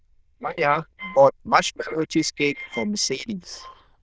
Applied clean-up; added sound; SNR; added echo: neural diffusion model UNIVERSE++.